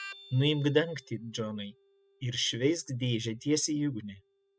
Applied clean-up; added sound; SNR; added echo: classical method spectral subtraction.